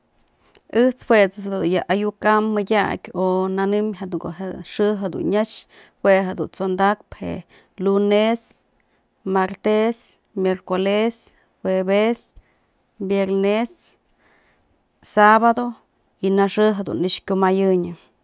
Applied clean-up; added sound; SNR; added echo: none; none; none; none.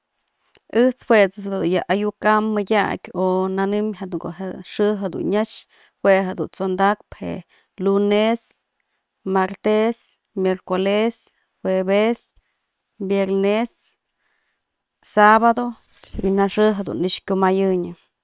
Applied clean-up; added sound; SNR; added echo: neural separator model SepFormer WHAM!.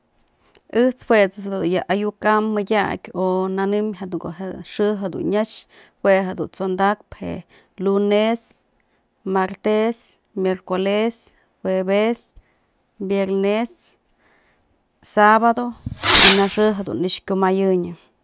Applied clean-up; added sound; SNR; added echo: none; Fireworks; -2 dB; none.